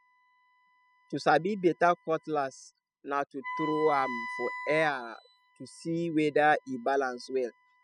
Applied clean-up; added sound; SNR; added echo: classical method spectral subtraction.